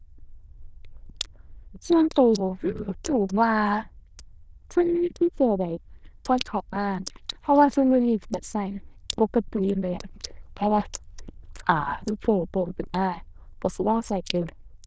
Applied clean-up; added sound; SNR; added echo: neural diffusion model UNIVERSE++.